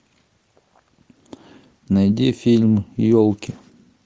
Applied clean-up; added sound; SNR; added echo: none; none; none; none.